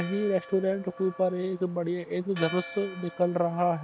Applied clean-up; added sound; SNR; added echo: none; Church bell; 16 dB; none.